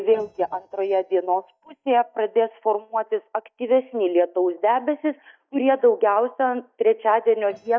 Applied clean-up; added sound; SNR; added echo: neural mask model DeepFilterNet 3.